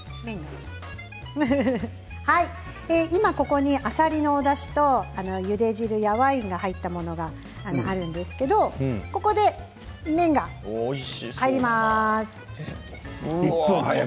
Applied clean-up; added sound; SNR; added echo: none; none; none; none.